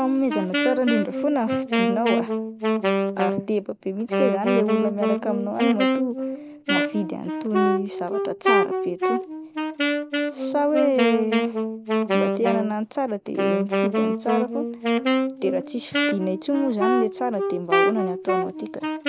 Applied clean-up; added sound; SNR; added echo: none; Wind instrument, woodwind instrument; -2 dB; none.